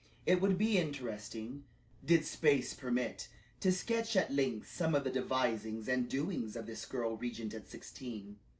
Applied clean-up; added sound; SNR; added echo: none; none; none; none.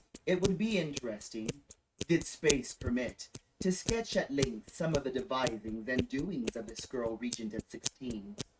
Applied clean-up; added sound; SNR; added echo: neural mask model RNNoise.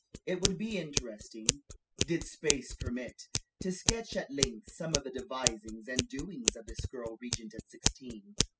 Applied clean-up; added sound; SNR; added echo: classical method spectral subtraction.